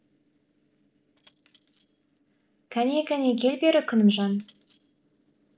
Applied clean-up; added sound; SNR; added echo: neural separator model SepFormer DNS4.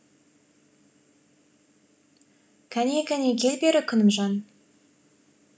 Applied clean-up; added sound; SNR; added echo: none; none; none; none.